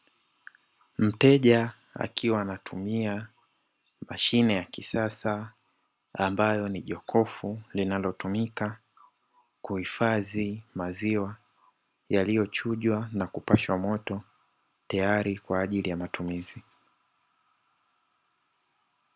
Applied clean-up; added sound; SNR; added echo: none; none; none; none.